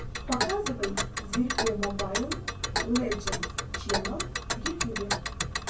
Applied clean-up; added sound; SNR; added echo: none; Tick; -1 dB; reverberation time 0.2 s.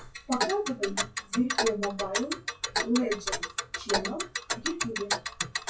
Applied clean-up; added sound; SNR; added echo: classical method WPE with log-MMSE.